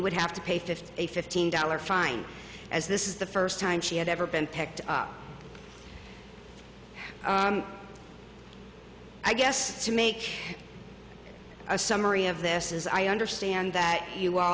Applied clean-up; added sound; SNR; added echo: none; none; none; none.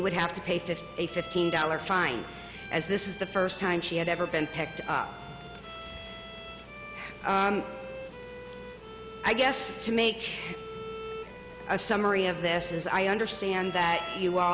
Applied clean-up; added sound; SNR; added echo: none; Bowed string instrument; 13 dB; none.